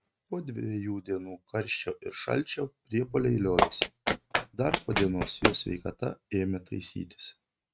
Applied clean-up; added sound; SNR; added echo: neural mask model RNNoise.